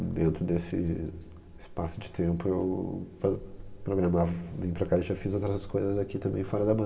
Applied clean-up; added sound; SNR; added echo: none; none; none; reverberation time 1.6 s.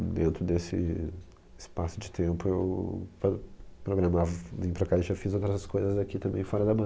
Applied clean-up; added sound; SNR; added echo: none; none; none; none.